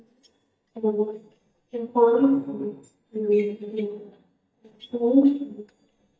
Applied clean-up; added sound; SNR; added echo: neural mask model DeepFilterNet 3.